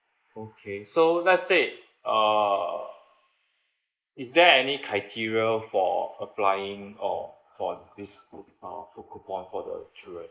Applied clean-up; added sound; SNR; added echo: neural mask model Resemble Enhance denoiser.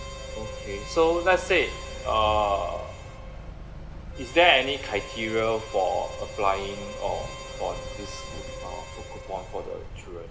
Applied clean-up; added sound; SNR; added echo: none; Harmonica + Motor vehicle (road); 9 dB; none.